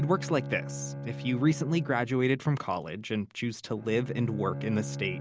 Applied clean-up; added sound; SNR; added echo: none; Bowed string instrument; 9 dB; none.